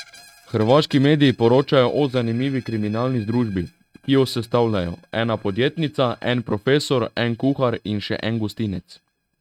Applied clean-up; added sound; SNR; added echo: neural mask model RNNoise.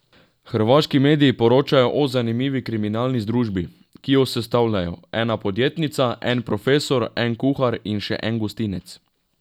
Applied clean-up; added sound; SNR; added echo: none; none; none; none.